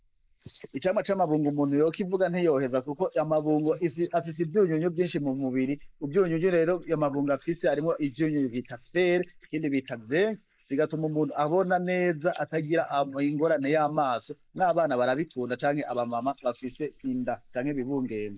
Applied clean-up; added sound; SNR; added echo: neural mask model Resemble Enhance denoiser.